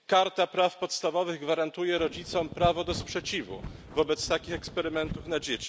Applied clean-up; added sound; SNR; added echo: none; Wind; 12 dB; none.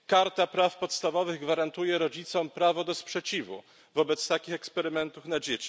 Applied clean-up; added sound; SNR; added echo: none; none; none; none.